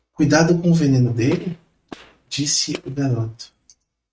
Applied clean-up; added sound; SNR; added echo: neural mask model RNNoise.